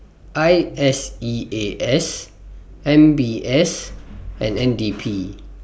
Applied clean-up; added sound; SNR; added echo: none; none; none; none.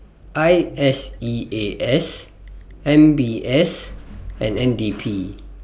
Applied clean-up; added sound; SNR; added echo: none; Bell; 14 dB; none.